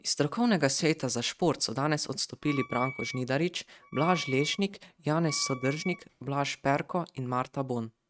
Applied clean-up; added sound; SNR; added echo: neural mask model RNNoise.